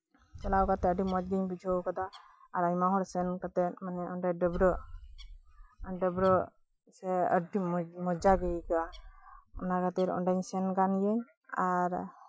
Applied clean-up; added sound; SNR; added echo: classical method Wiener filter.